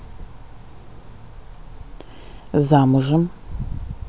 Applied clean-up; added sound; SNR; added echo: none; none; none; none.